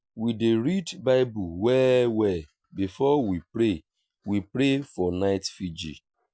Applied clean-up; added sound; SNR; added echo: none; none; none; none.